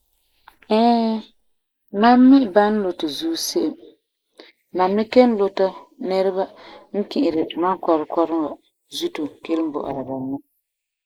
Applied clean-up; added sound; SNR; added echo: neural mask model Resemble Enhance denoiser.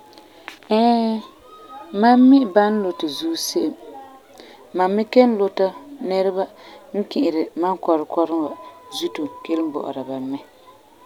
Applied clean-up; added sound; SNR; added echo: none; none; none; none.